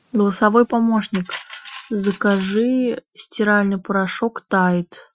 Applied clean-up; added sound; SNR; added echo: classical method Wiener filter.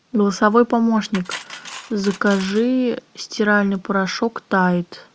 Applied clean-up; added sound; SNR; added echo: none; Cutlery, silverware; 19 dB; none.